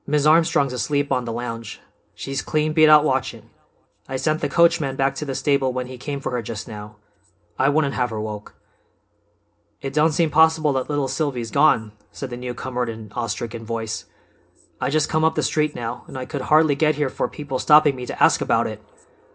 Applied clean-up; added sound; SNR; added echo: none; none; none; reverberation time 0.3 s.